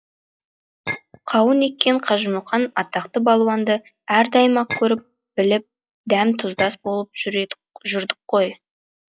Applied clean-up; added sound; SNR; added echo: classical method log-MMSE.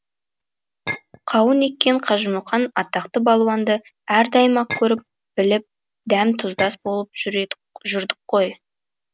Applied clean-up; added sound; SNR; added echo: none; Chink, clink; 11 dB; none.